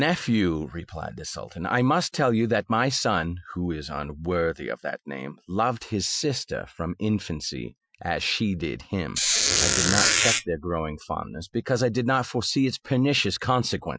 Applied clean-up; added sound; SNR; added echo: classical method Wiener filter.